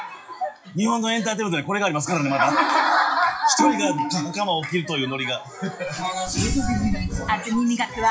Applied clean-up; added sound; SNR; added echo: classical method WPE with log-MMSE.